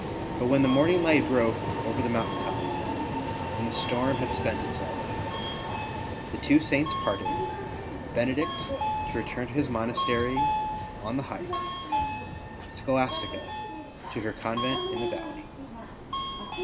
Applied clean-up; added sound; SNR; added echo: none; Subway, metro, underground; 1 dB; none.